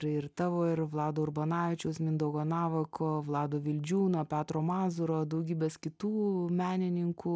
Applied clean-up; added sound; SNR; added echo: none; none; none; none.